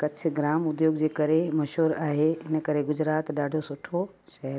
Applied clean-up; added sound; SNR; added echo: none; none; none; none.